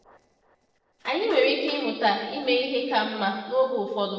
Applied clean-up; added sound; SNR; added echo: neural separator model SepFormer DNS4.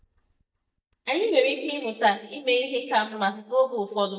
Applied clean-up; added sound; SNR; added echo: neural mask model DeepFilterNet 3.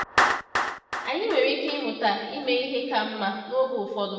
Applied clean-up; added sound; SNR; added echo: none; Clapping; 4 dB; reverberation time 1.3 s.